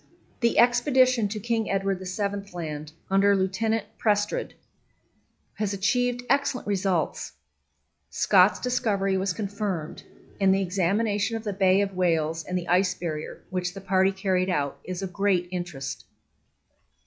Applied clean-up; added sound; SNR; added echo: classical method log-MMSE.